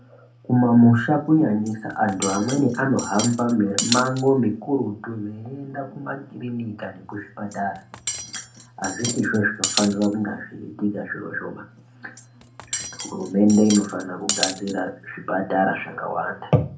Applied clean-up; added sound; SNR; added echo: none; Cutlery, silverware; 9 dB; reverberation time 0.3 s.